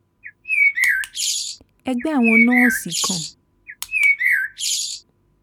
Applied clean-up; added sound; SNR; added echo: none; Bird; -4 dB; none.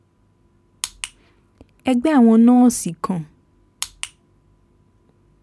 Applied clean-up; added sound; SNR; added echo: none; none; none; none.